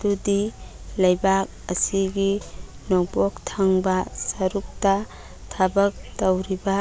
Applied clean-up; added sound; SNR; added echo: none; none; none; none.